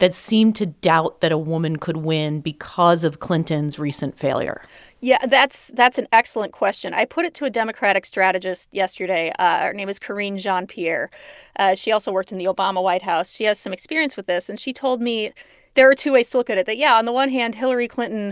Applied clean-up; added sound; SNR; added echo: none; none; none; none.